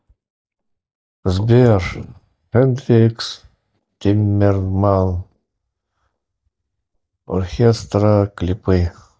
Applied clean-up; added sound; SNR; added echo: neural mask model DeepFilterNet 3.